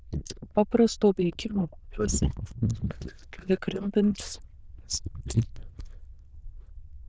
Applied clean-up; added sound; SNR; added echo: neural diffusion model UNIVERSE++.